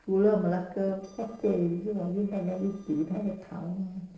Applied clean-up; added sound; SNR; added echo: neural separator model SepFormer DNS4.